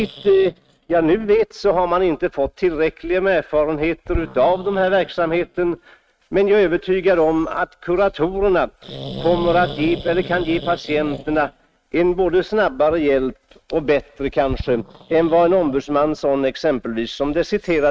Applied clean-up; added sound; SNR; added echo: neural mask model RNNoise.